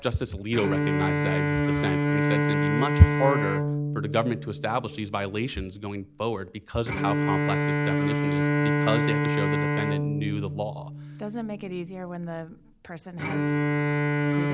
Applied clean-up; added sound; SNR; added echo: none; Bowed string instrument; -2 dB; none.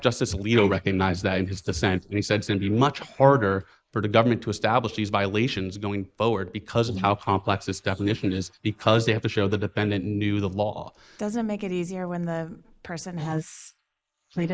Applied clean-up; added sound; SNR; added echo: neural mask model Resemble Enhance denoiser.